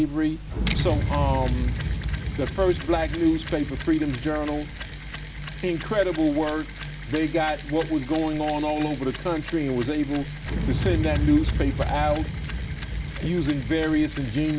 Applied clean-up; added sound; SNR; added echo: none; Mechanisms + Explosion; 3 dB; none.